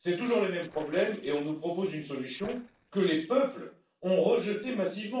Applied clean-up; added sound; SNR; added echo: neural separator model SepFormer DNS4.